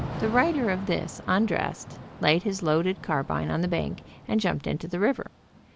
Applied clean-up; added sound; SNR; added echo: none; Thunder / Rain; 13 dB; none.